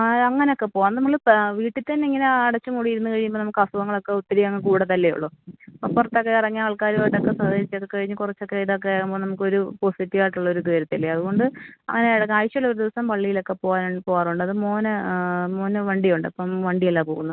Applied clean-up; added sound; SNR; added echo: none; none; none; none.